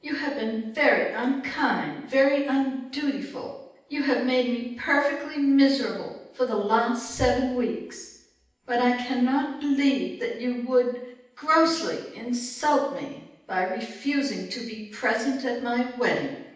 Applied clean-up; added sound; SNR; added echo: none; none; none; reverberation time 0.9 s.